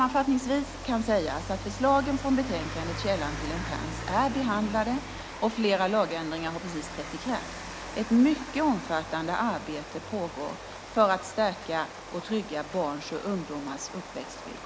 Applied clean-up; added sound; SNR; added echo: none; Rain; 10 dB; none.